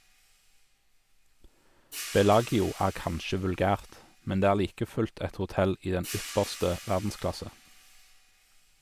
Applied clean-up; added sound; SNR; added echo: none; Hi-hat; 16 dB; none.